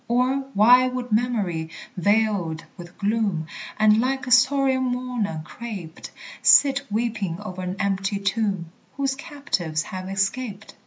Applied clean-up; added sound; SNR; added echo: none; none; none; none.